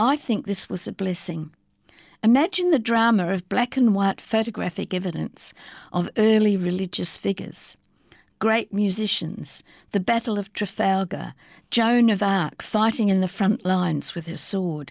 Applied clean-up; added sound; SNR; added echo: none; none; none; none.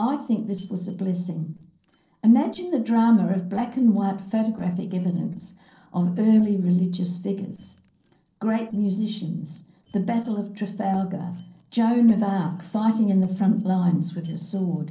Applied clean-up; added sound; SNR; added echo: neural separator model SepFormer DNS4.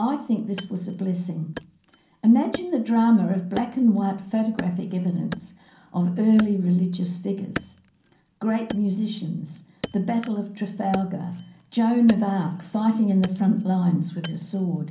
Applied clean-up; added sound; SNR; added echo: none; Wood; 17 dB; reverberation time 0.6 s.